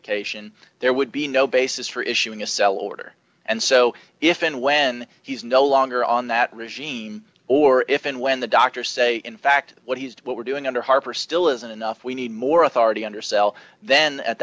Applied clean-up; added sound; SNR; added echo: none; none; none; none.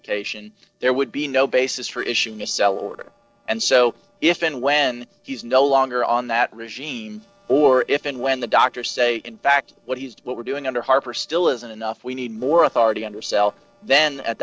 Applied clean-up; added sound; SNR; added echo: neural separator model SepFormer DNS4.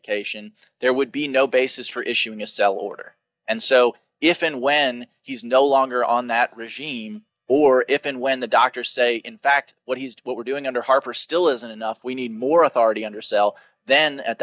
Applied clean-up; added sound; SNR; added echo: neural mask model DeepFilterNet 3.